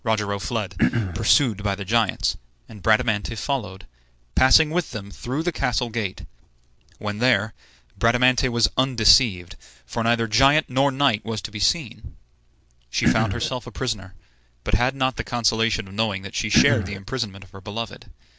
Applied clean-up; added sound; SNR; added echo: none; Cough; -2 dB; none.